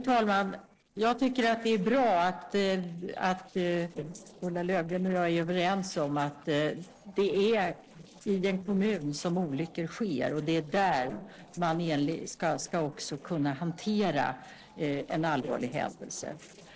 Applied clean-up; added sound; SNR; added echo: neural separator model SepFormer DNS4.